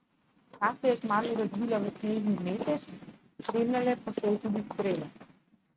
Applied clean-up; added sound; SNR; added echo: neural mask model RNNoise.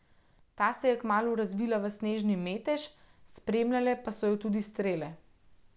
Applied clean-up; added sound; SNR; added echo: none; none; none; none.